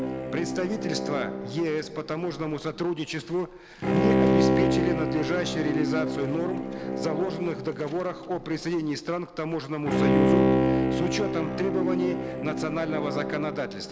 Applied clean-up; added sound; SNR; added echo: none; Bowed string instrument; -3 dB; none.